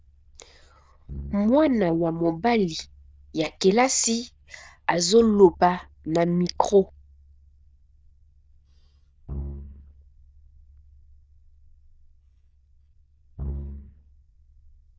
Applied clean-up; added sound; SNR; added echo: neural diffusion model UNIVERSE++.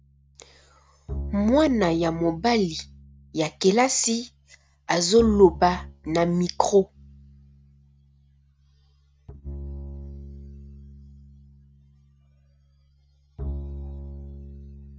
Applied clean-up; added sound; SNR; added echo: neural mask model RNNoise.